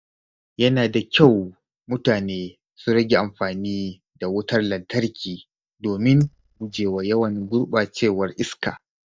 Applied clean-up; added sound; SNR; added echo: neural mask model DeepFilterNet 3.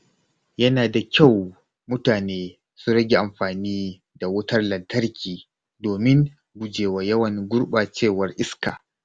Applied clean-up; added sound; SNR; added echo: none; none; none; none.